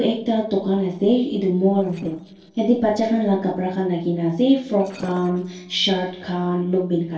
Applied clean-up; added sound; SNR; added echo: neural separator model SepFormer DNS4.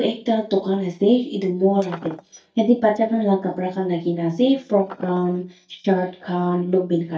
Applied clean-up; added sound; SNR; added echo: neural mask model DeepFilterNet 3.